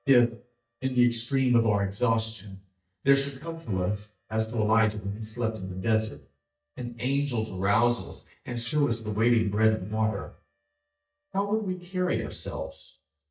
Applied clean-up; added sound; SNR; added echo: neural mask model DeepFilterNet 3.